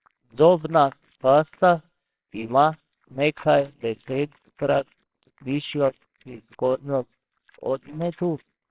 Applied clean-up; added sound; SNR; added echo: neural separator model SepFormer WHAMR!.